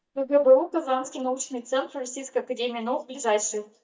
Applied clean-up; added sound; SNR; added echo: neural mask model DeepFilterNet 3.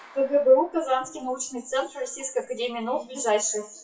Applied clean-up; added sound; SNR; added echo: classical method WPE with log-MMSE.